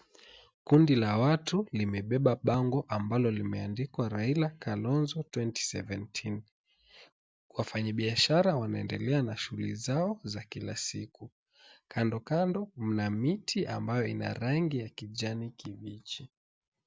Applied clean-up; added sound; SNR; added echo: none; none; none; none.